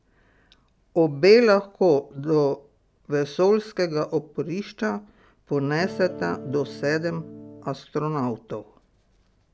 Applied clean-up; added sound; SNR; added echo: none; Electric guitar / Strum; 14 dB; none.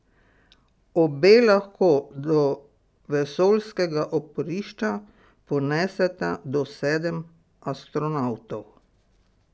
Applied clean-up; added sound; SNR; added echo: none; none; none; none.